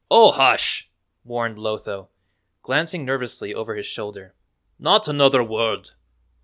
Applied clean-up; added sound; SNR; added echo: none; none; none; none.